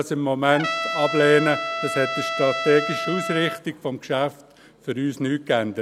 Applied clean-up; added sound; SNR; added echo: none; Trumpet; 5 dB; none.